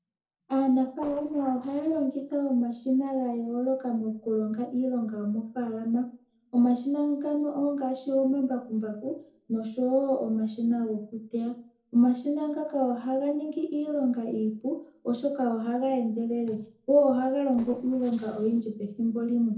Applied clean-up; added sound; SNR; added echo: neural separator model SepFormer DNS4.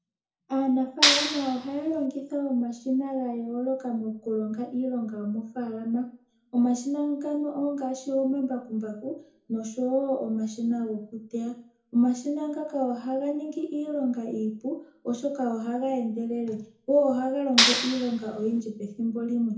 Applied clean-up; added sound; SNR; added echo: none; Clapping; -3 dB; reverberation time 0.5 s.